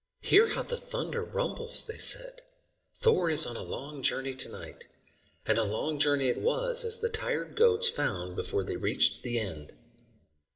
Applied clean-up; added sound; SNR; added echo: none; none; none; reverberation time 1.8 s.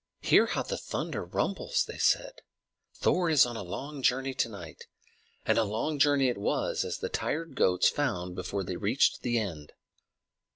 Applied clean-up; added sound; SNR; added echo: none; none; none; none.